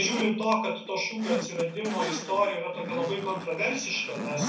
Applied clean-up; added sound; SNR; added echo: none; Zipper (clothing); 8 dB; reverberation time 0.6 s.